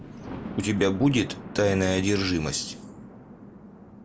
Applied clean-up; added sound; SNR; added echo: none; Thunder; 14 dB; none.